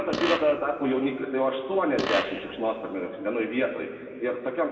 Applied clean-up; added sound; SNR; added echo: none; Fart; 6 dB; reverberation time 2.1 s.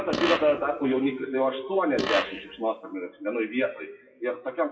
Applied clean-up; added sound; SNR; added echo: classical method WPE with log-MMSE.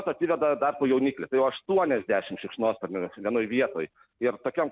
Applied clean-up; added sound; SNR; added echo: none; none; none; none.